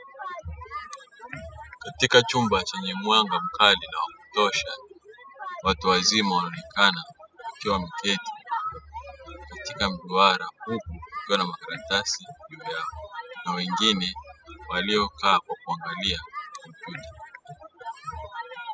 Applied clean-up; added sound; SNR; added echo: classical method spectral subtraction.